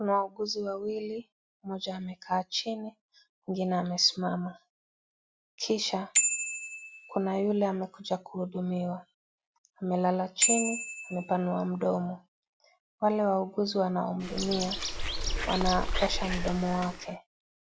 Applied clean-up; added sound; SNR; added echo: none; Bird + Bicycle bell; 1 dB; none.